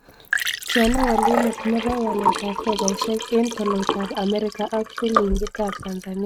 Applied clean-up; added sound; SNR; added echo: neural mask model RNNoise.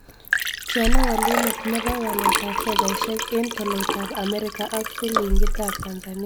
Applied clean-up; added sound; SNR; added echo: none; Liquid; -4 dB; none.